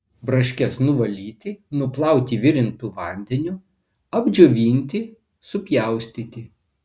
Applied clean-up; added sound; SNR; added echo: none; none; none; none.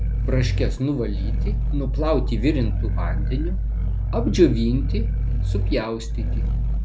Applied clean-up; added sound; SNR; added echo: none; Growling; -3 dB; none.